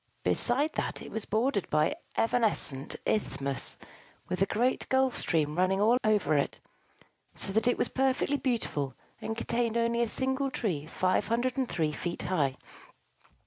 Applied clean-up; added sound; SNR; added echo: none; none; none; none.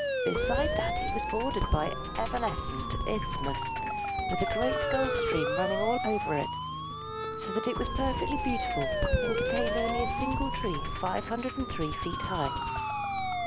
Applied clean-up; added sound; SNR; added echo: none; Musical instrument + Siren; -3 dB; none.